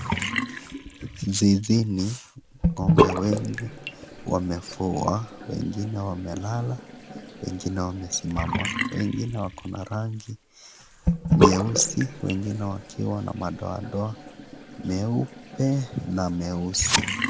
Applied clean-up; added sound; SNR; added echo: none; Bathtub (filling or washing) / Sink (filling or washing); 2 dB; none.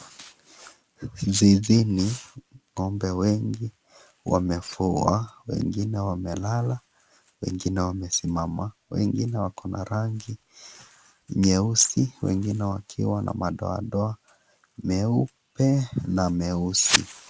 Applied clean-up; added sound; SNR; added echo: none; none; none; none.